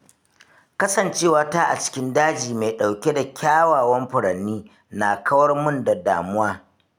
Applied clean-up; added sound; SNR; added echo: none; none; none; none.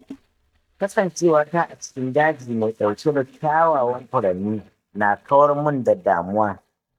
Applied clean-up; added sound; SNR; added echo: neural mask model DeepFilterNet 3.